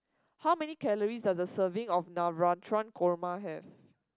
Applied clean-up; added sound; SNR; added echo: none; none; none; none.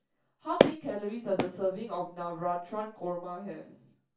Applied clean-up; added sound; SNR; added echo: none; Walk, footsteps; -3 dB; reverberation time 0.3 s.